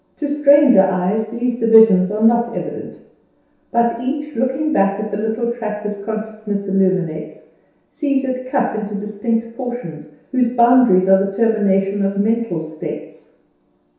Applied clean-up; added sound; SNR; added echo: none; none; none; reverberation time 0.7 s.